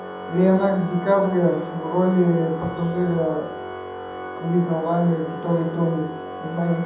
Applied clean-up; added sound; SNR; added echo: none; Organ; 11 dB; reverberation time 0.8 s.